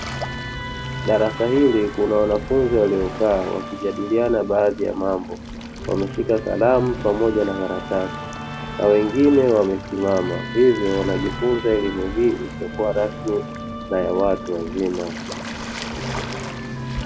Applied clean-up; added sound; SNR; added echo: none; Musical instrument + Waves, surf; 9 dB; none.